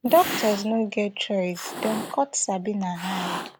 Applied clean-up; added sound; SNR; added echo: none; Cat; 9 dB; none.